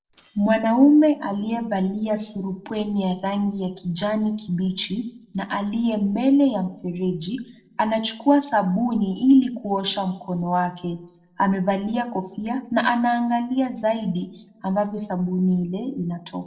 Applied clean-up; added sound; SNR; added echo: neural separator model SepFormer DNS4.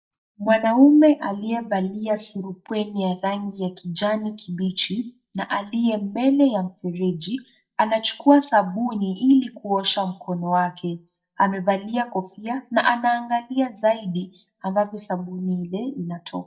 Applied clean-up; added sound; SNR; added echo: neural mask model DeepFilterNet 3.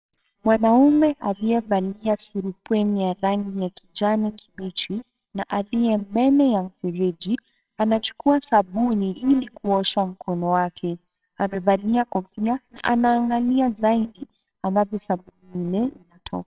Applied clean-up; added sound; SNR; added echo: neural separator model SepFormer WHAMR!.